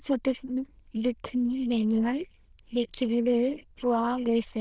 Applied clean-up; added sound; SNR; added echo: neural diffusion model UNIVERSE++.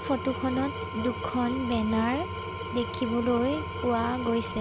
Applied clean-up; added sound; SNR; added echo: none; Engine / Tools; 6 dB; none.